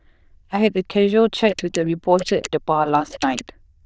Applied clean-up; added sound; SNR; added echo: neural diffusion model UNIVERSE++.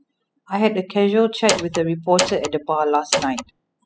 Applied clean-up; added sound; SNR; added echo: classical method spectral subtraction.